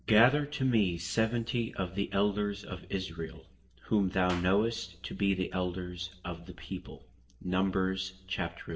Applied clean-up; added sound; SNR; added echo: neural separator model SepFormer DNS4.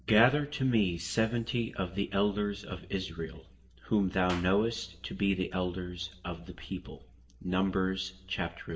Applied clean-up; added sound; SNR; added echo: none; Clapping; 20 dB; reverberation time 0.7 s.